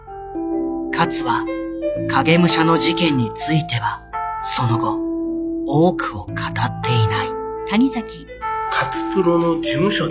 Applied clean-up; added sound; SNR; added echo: classical method log-MMSE.